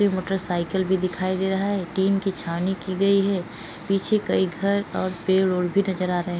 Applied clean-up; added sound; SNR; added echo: none; none; none; none.